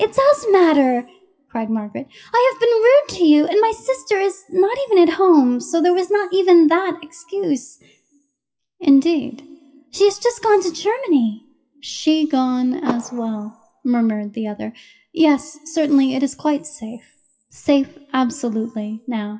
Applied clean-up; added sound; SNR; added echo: classical method WPE with log-MMSE.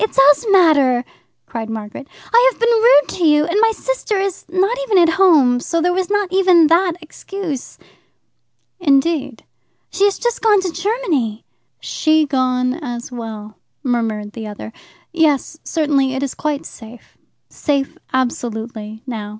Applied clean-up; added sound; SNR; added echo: none; none; none; none.